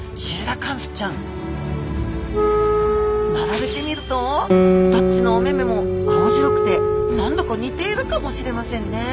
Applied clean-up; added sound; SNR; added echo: none; Wind instrument, woodwind instrument + Guitar; -3 dB; none.